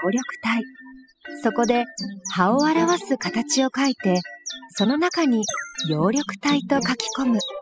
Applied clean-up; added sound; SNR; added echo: classical method spectral subtraction.